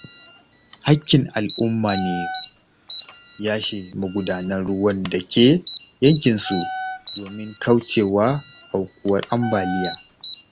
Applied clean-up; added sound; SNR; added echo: none; Wind instrument, woodwind instrument + Alarm; 13 dB; none.